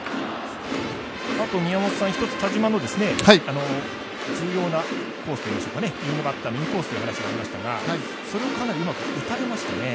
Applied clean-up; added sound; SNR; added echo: none; none; none; none.